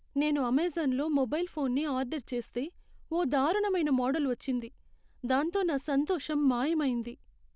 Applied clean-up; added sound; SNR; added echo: none; none; none; none.